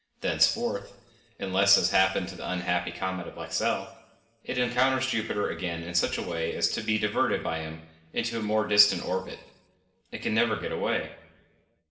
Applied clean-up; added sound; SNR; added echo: none; none; none; reverberation time 0.8 s.